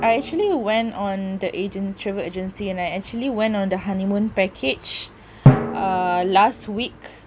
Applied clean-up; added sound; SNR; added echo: none; Drum; 4 dB; none.